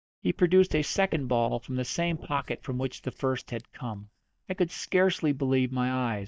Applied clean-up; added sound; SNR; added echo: neural mask model DeepFilterNet 3.